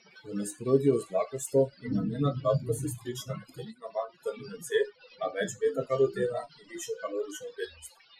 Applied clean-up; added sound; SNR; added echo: classical method Wiener filter.